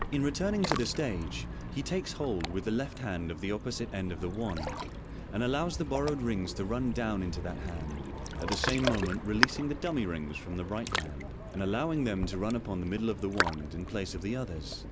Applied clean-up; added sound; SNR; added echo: none; Ocean; 4 dB; none.